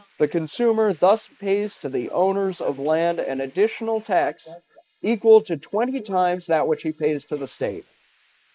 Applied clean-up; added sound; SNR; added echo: neural mask model Resemble Enhance denoiser.